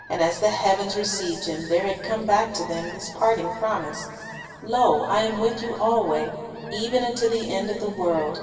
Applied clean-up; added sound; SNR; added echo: none; Fowl; 18 dB; reverberation time 2.5 s.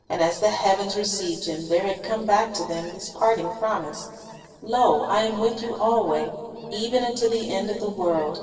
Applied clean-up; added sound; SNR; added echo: neural separator model SepFormer DNS4.